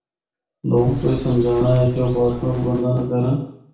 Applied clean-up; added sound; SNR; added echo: none; Bird; 12 dB; reverberation time 0.6 s.